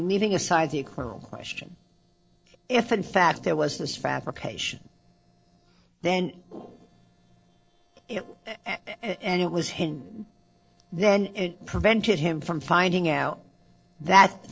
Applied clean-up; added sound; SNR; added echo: neural separator model SepFormer DNS4.